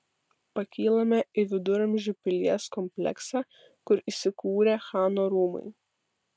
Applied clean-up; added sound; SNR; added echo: none; none; none; none.